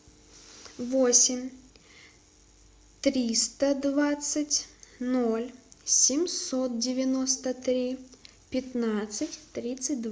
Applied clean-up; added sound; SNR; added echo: none; none; none; none.